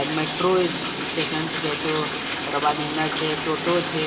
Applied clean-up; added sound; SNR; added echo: none; Bathtub (filling or washing); 1 dB; reverberation time 2.2 s.